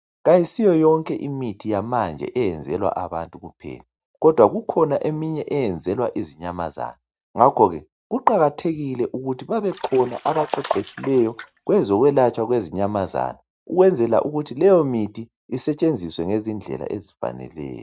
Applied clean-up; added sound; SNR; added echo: neural mask model RNNoise.